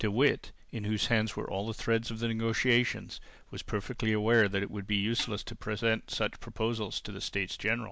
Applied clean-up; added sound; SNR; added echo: none; Snare drum; 16 dB; none.